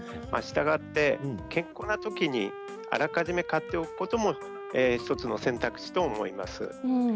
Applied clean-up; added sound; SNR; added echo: none; Wind instrument, woodwind instrument; 12 dB; none.